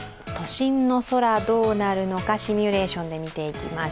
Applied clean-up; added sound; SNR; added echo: none; none; none; none.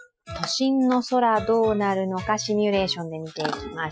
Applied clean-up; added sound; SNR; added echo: classical method Wiener filter.